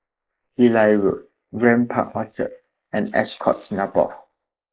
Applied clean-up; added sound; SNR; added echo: neural mask model Resemble Enhance denoiser.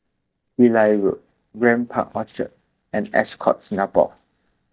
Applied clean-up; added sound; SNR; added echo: neural mask model DeepFilterNet 3.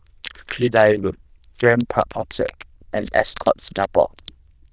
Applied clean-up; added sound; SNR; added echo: neural diffusion model UNIVERSE++.